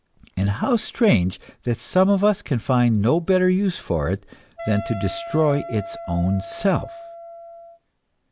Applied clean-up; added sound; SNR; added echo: none; Wind instrument, woodwind instrument; 13 dB; none.